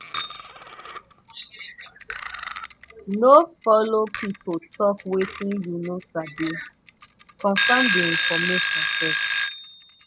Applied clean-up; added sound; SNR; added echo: none; Alarm / Clock; 4 dB; none.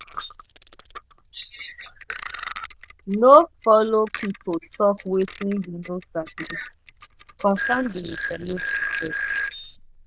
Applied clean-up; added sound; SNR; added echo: neural diffusion model UNIVERSE++.